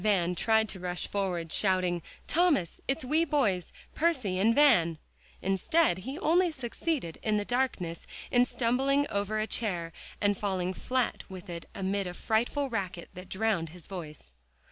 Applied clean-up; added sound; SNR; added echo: none; none; none; none.